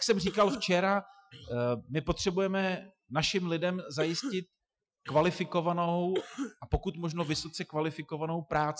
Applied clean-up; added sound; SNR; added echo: classical method Wiener filter.